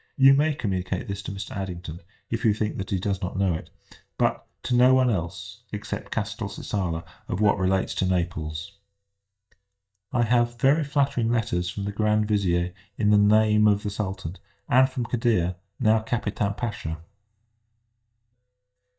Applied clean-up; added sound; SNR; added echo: neural mask model DeepFilterNet 3.